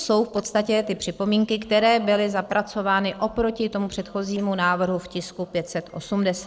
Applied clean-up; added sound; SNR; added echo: neural separator model SepFormer DNS4.